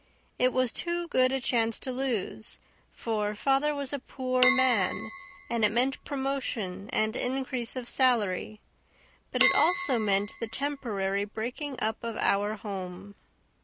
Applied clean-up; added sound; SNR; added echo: none; Chink, clink; -2 dB; none.